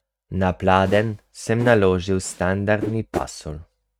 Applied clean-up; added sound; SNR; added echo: neural mask model RNNoise.